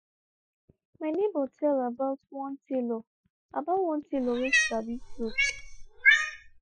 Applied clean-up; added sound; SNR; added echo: classical method Wiener filter.